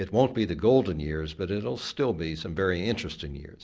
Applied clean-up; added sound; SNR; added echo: none; none; none; none.